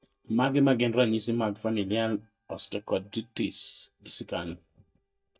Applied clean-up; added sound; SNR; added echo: neural mask model DeepFilterNet 3.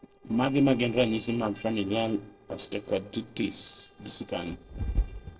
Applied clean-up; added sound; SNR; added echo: neural separator model SepFormer DNS4.